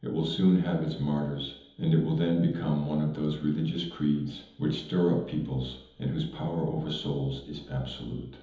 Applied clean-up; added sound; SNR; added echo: none; none; none; reverberation time 1.3 s.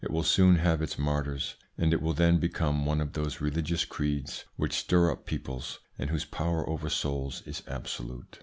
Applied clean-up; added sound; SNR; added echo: none; none; none; none.